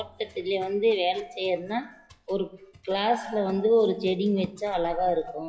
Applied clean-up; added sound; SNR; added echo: classical method WPE with log-MMSE.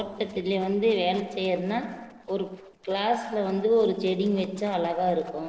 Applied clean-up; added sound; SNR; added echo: neural separator model SepFormer DNS4.